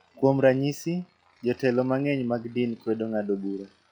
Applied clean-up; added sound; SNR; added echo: classical method log-MMSE.